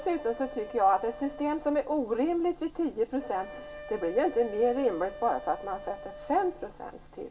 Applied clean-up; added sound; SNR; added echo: none; Wind instrument, woodwind instrument; 16 dB; reverberation time 0.2 s.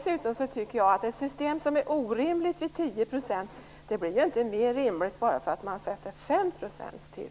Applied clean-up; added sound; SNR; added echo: none; none; none; none.